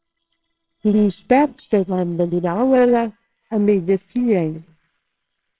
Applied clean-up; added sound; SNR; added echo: neural separator model SepFormer WHAMR!.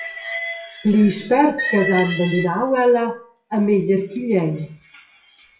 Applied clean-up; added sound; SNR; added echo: classical method WPE with log-MMSE.